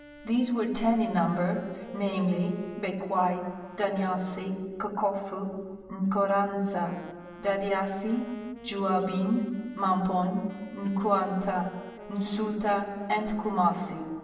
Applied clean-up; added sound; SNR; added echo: none; Wind instrument, woodwind instrument; 18 dB; reverberation time 1.3 s.